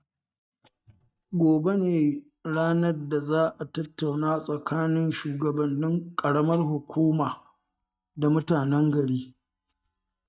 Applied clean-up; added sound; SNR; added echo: neural mask model DeepFilterNet 3.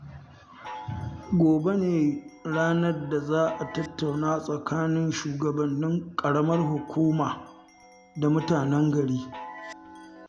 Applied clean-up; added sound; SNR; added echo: none; Chime; 16 dB; none.